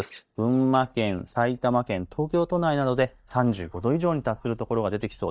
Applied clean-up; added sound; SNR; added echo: neural mask model DeepFilterNet 3.